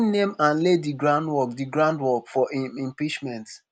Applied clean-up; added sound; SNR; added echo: none; none; none; none.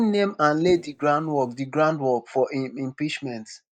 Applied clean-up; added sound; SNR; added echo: neural mask model DeepFilterNet 3.